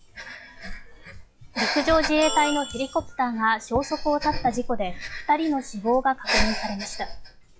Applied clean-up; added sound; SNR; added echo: classical method log-MMSE.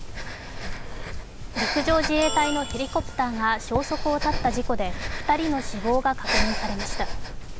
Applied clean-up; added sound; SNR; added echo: none; Breathing; 2 dB; none.